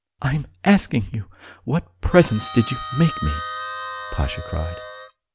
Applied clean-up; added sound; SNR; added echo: none; Harmonica; 10 dB; none.